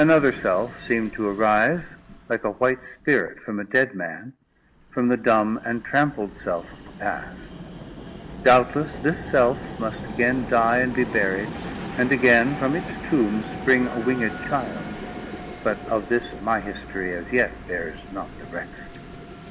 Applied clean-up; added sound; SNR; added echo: none; Train; 12 dB; none.